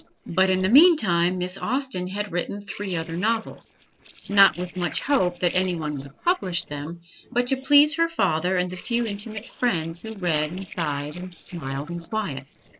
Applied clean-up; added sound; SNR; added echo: neural separator model SepFormer DNS4.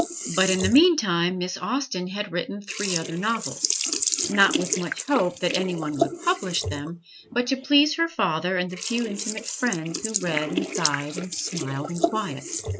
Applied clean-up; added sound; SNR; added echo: neural mask model RNNoise.